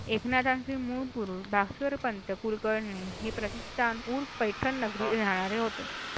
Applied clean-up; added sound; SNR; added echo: none; Bus + Fireworks; 10 dB; none.